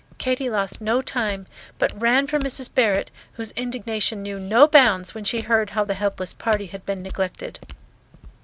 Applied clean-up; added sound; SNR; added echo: none; Walk, footsteps; 18 dB; none.